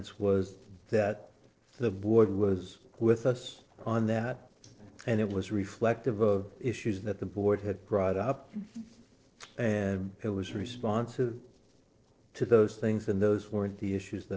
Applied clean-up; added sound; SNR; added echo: neural separator model SepFormer DNS4.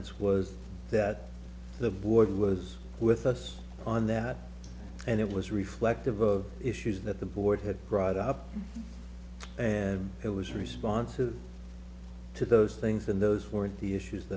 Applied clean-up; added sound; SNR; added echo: none; Thump, thud; 16 dB; none.